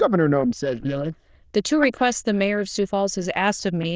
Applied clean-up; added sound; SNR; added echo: neural diffusion model UNIVERSE++.